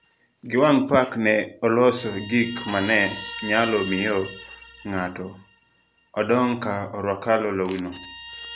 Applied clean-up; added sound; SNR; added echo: none; Guitar; 16 dB; none.